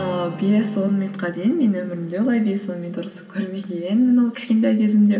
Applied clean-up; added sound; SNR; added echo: none; Acoustic guitar; 18 dB; reverberation time 1.7 s.